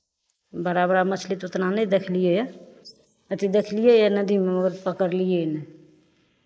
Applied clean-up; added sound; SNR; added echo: neural mask model Resemble Enhance denoiser.